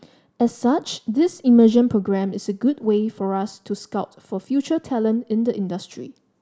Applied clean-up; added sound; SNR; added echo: none; none; none; none.